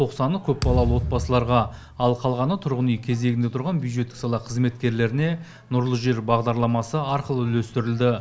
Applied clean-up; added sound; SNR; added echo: none; Thump, thud; 6 dB; none.